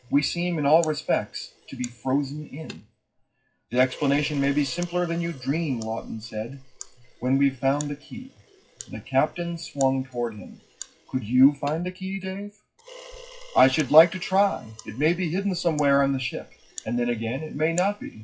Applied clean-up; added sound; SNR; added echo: classical method WPE with log-MMSE.